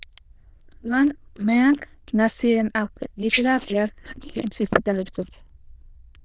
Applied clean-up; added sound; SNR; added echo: neural diffusion model UNIVERSE++.